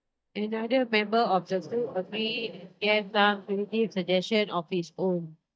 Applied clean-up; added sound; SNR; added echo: neural mask model DeepFilterNet 3.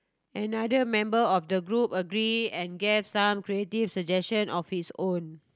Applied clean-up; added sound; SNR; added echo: none; none; none; none.